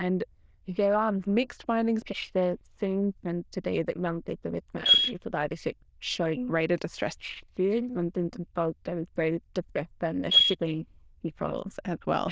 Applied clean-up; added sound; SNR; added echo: neural diffusion model UNIVERSE++.